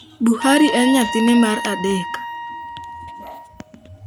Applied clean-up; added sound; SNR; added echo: none; Trumpet; 9 dB; none.